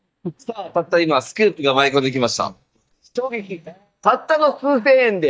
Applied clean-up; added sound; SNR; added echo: neural mask model DeepFilterNet 3.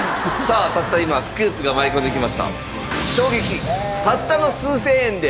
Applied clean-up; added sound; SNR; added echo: none; Livestock, farm animals, working animals; 10 dB; none.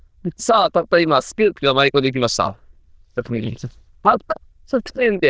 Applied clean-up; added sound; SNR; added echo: neural diffusion model UNIVERSE++.